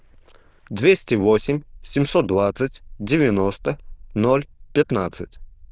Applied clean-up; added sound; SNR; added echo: neural diffusion model UNIVERSE++.